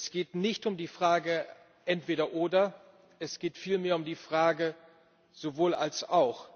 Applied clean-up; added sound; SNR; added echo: none; none; none; none.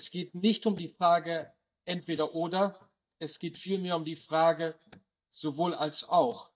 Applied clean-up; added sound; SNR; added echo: neural mask model DeepFilterNet 3.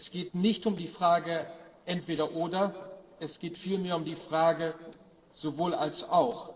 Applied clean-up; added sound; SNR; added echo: neural separator model SepFormer DNS4.